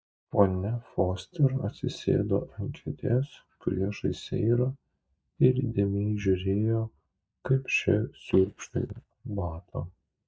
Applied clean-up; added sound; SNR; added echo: neural mask model DeepFilterNet 3.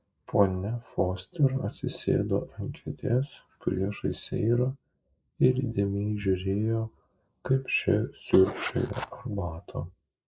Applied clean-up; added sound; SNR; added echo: neural mask model Resemble Enhance denoiser.